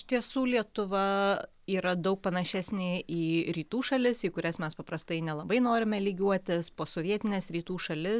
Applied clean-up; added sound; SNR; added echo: none; none; none; none.